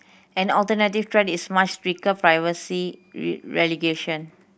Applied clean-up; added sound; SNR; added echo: none; none; none; none.